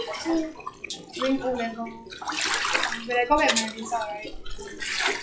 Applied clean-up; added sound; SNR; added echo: classical method WPE with log-MMSE.